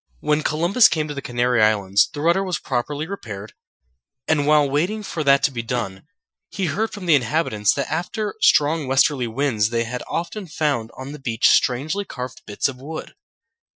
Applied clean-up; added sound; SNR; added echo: classical method Wiener filter.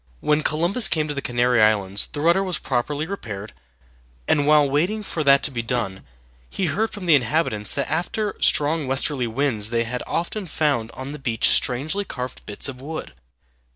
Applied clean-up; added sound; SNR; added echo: none; Drawer open or close / Wood; 19 dB; none.